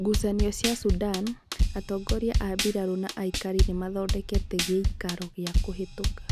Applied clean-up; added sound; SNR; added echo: none; Drum kit; -1 dB; none.